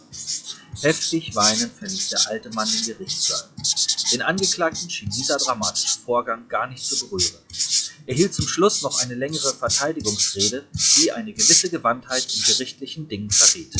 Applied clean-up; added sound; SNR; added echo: classical method log-MMSE.